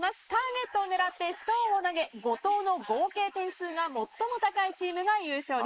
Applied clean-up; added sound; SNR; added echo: neural mask model Resemble Enhance denoiser.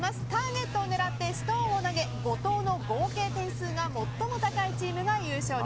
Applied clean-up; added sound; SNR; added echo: none; Engine; 4 dB; none.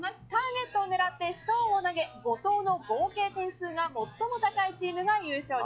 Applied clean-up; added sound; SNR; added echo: classical method log-MMSE.